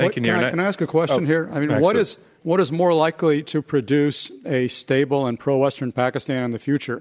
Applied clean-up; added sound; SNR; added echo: none; none; none; none.